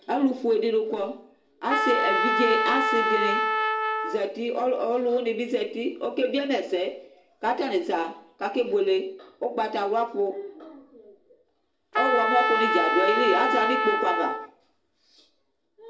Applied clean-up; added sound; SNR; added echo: none; Trumpet; -2 dB; reverberation time 0.4 s.